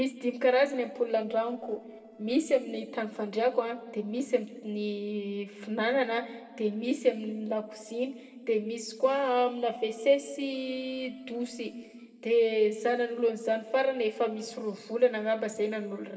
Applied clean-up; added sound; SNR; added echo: neural separator model SepFormer DNS4.